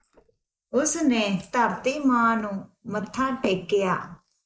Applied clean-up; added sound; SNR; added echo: neural mask model Resemble Enhance denoiser.